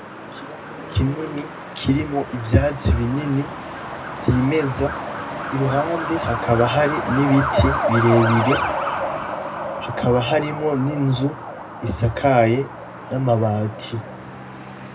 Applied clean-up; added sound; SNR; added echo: none; Truck; 6 dB; reverberation time 0.2 s.